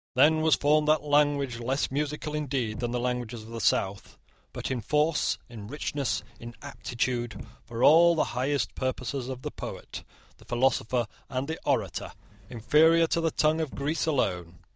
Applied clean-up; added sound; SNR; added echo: neural mask model DeepFilterNet 3.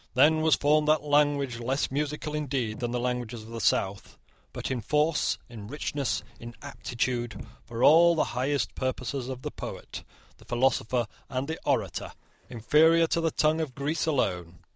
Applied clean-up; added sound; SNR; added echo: neural mask model Resemble Enhance denoiser.